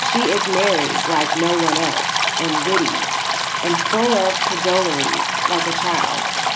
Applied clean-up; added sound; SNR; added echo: none; Stream; -2 dB; none.